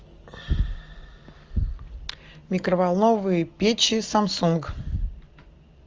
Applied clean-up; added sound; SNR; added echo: none; none; none; none.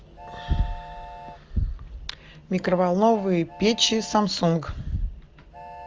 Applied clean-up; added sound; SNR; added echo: none; Train; 19 dB; none.